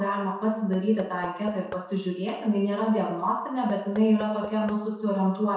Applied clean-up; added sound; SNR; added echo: neural separator model SepFormer DNS4.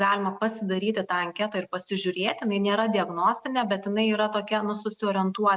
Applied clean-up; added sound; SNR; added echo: none; none; none; none.